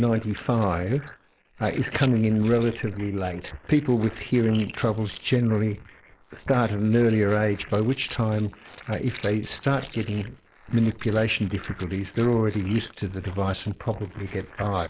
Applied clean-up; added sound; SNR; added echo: neural mask model Resemble Enhance denoiser.